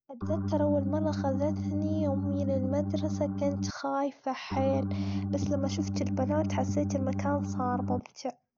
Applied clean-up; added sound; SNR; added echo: none; Organ; -1 dB; none.